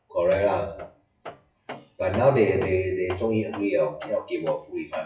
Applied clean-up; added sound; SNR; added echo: classical method WPE with log-MMSE.